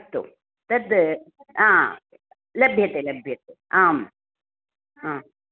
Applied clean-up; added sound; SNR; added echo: none; none; none; none.